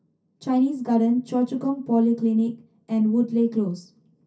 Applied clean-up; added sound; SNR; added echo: none; none; none; reverberation time 0.3 s.